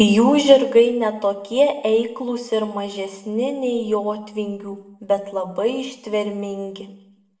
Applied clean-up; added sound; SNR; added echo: none; none; none; reverberation time 0.6 s.